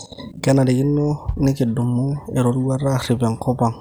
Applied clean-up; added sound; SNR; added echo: none; Bass drum; 15 dB; none.